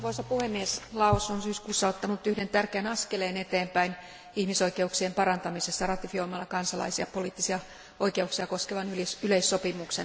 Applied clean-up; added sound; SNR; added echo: none; none; none; none.